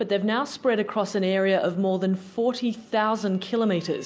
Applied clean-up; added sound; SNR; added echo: none; none; none; none.